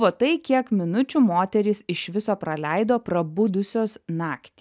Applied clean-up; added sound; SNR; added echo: none; none; none; none.